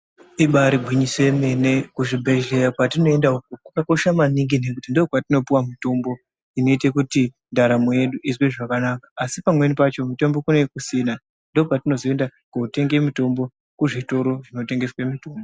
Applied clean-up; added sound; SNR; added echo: none; none; none; none.